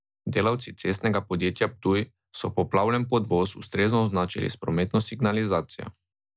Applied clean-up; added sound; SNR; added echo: none; none; none; none.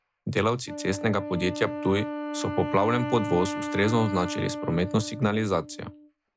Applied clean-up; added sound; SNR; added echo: none; Wind instrument, woodwind instrument; 7 dB; none.